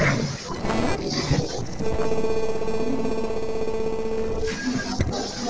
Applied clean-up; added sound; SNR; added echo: neural separator model SepFormer DNS4.